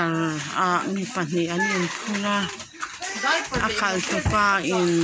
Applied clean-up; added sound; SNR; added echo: none; none; none; none.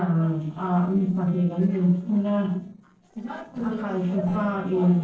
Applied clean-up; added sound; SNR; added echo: neural separator model SepFormer DNS4.